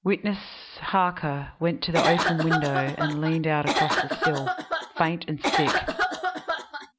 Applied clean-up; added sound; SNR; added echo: none; Cough; 0 dB; none.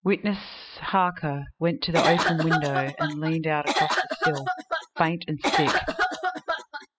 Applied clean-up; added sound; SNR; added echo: classical method spectral subtraction.